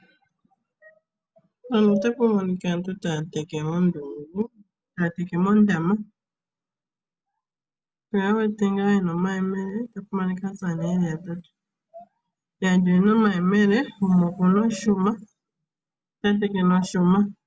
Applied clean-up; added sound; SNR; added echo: none; none; none; none.